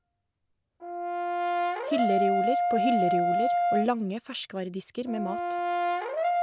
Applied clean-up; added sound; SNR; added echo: none; Brass instrument; -4 dB; none.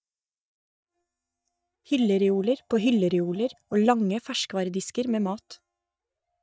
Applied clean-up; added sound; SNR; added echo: neural mask model DeepFilterNet 3.